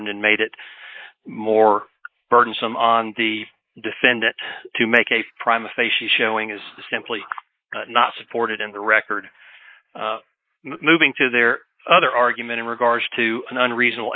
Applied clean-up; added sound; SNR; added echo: neural mask model Resemble Enhance denoiser.